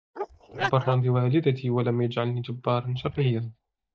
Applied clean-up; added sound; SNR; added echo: neural mask model DeepFilterNet 3.